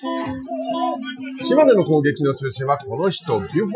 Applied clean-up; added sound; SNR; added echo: classical method Wiener filter.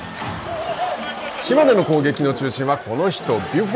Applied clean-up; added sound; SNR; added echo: none; none; none; none.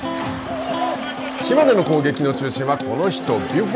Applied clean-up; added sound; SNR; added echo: none; Electric guitar; 8 dB; none.